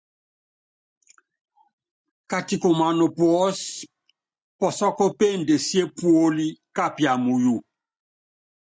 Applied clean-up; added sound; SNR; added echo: none; none; none; none.